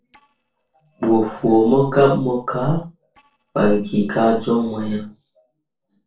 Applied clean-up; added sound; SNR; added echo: neural separator model SepFormer DNS4.